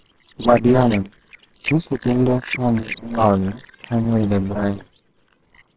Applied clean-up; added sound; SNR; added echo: neural separator model SepFormer WHAMR!.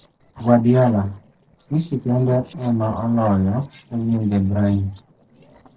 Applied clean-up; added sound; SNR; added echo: neural separator model SepFormer DNS4.